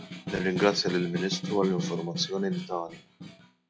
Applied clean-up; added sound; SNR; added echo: classical method log-MMSE.